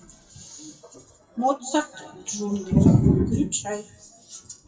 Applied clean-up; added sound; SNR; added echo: classical method WPE with log-MMSE.